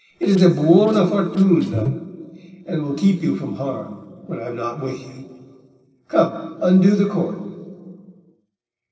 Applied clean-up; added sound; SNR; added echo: neural separator model SepFormer DNS4.